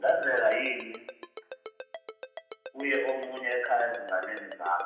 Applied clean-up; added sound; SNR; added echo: none; Ringtone; 15 dB; reverberation time 0.9 s.